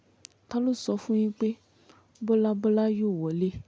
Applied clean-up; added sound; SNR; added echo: none; none; none; none.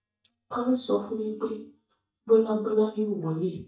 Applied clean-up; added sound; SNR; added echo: neural mask model DeepFilterNet 3.